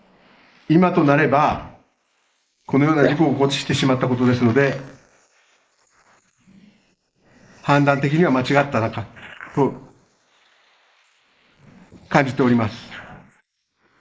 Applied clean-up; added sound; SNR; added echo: neural mask model Resemble Enhance denoiser.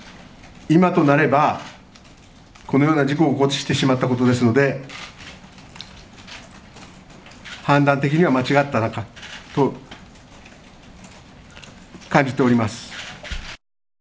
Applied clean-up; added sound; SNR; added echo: none; none; none; none.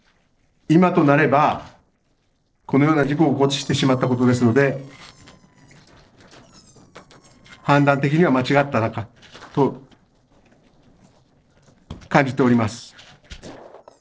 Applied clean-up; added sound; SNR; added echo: neural separator model SepFormer DNS4.